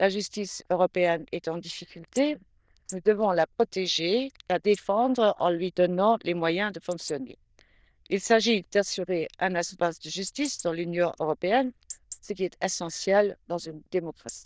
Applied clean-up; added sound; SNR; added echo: neural diffusion model UNIVERSE++.